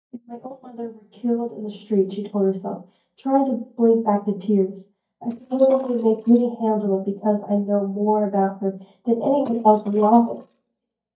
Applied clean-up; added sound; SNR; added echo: neural mask model DeepFilterNet 3.